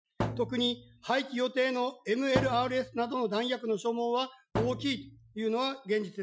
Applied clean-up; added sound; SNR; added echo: classical method Wiener filter.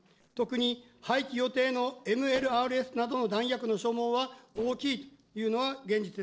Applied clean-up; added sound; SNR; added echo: neural separator model SepFormer DNS4.